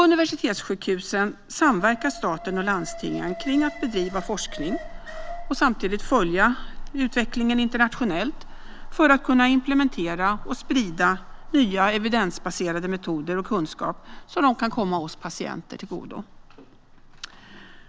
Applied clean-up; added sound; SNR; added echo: none; Alarm; 12 dB; none.